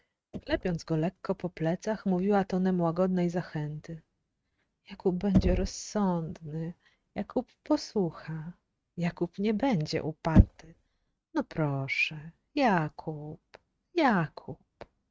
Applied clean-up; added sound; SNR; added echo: neural mask model RNNoise.